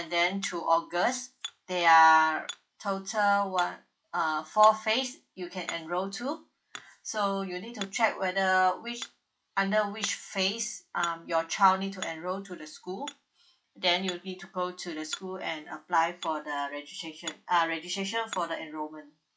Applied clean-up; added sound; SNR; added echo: classical method log-MMSE.